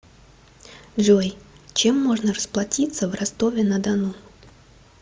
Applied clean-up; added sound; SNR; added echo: none; none; none; none.